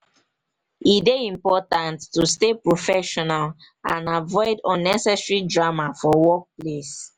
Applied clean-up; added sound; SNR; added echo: none; none; none; none.